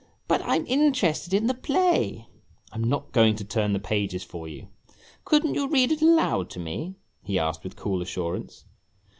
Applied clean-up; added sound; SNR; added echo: none; none; none; none.